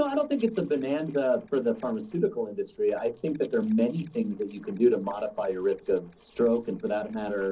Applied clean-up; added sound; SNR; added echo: neural separator model SepFormer DNS4.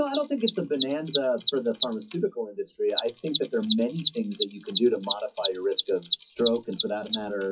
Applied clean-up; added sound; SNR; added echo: classical method WPE with log-MMSE.